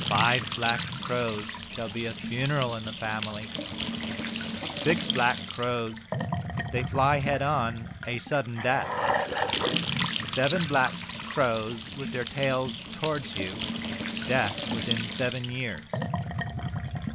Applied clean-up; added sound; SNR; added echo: none; Trickle, dribble / Bathtub (filling or washing) / Sink (filling or washing) / Gurgling / Splash, splatter; -1 dB; none.